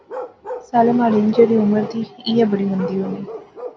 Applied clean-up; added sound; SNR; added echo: none; Bark; 14 dB; none.